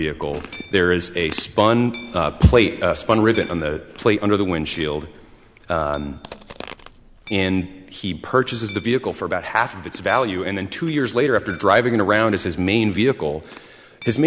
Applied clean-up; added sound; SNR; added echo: none; Hammer + Chewing, mastication; 19 dB; none.